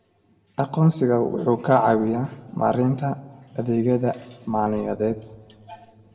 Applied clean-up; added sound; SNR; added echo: none; none; none; reverberation time 1.0 s.